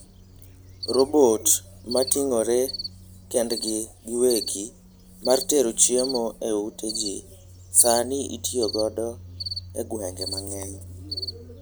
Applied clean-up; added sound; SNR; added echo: none; Cricket; 12 dB; none.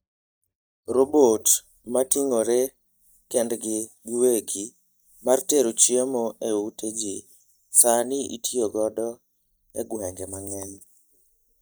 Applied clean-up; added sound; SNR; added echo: neural mask model DeepFilterNet 3.